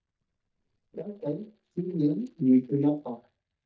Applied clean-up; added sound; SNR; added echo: neural mask model DeepFilterNet 3.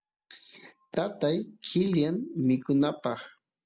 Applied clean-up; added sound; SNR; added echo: none; none; none; none.